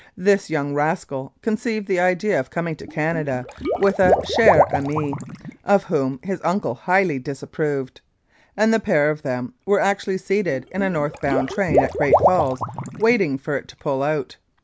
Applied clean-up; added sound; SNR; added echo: none; Water / Liquid; 2 dB; none.